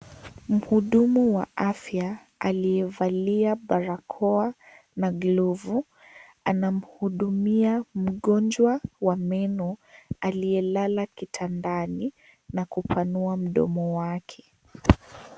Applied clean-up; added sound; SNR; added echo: none; none; none; none.